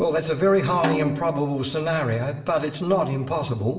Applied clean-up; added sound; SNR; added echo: none; Snare drum; 10 dB; reverberation time 1.0 s.